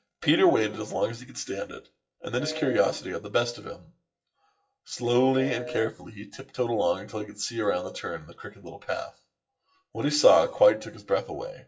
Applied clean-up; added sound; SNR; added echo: classical method WPE with log-MMSE.